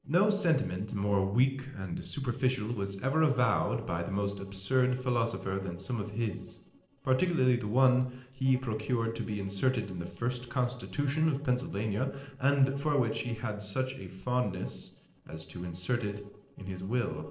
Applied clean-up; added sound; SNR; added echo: neural separator model SepFormer DNS4.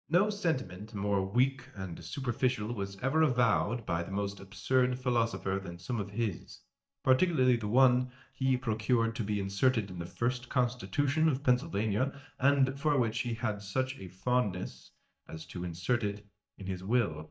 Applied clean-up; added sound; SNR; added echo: neural mask model DeepFilterNet 3.